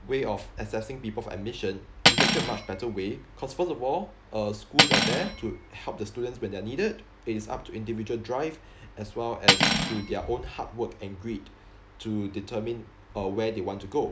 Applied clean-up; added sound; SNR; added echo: none; Cutlery, silverware; -5 dB; none.